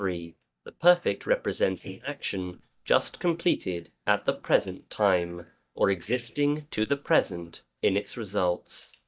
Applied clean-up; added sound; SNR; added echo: neural mask model DeepFilterNet 3.